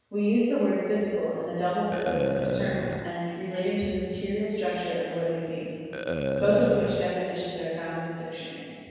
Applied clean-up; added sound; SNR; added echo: none; Burping, eructation; 5 dB; reverberation time 1.9 s.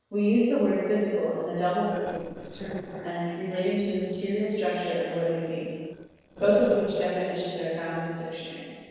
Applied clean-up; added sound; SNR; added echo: neural separator model SepFormer DNS4.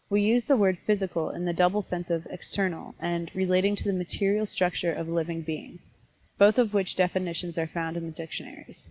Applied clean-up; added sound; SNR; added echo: none; none; none; none.